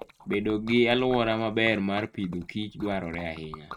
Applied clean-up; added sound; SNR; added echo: neural mask model RNNoise.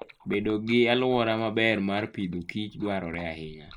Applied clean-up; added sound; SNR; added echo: neural mask model Resemble Enhance denoiser.